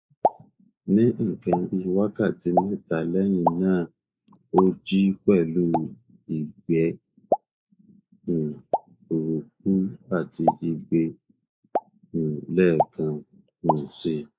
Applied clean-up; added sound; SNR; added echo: neural mask model Resemble Enhance denoiser.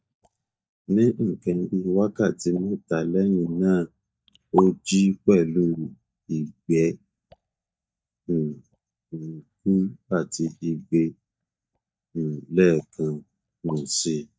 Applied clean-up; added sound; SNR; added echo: neural mask model DeepFilterNet 3.